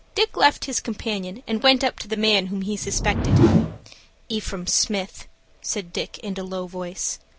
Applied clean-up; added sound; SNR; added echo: none; Whoosh, swoosh, swish; -2 dB; none.